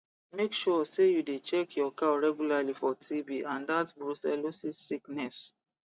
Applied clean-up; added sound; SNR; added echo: none; none; none; none.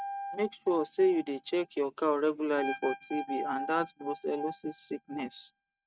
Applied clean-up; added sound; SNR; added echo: neural mask model RNNoise.